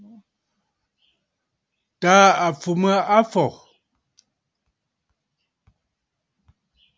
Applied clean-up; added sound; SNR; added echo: none; none; none; none.